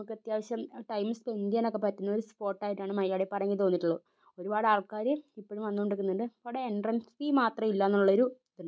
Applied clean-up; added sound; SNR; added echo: none; none; none; none.